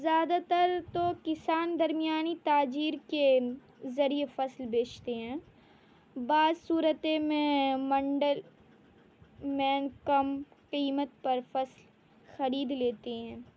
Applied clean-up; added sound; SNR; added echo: none; none; none; none.